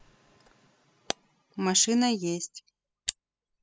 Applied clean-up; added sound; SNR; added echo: classical method spectral subtraction.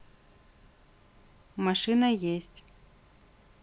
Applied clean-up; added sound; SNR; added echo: none; none; none; none.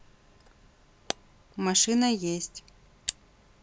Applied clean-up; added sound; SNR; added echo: none; Camera; 13 dB; none.